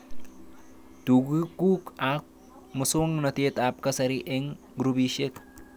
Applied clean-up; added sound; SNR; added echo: none; none; none; none.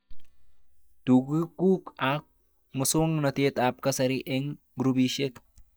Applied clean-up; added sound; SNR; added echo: neural mask model DeepFilterNet 3.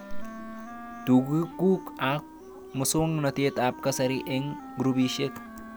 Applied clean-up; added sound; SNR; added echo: none; Wind instrument, woodwind instrument; 14 dB; none.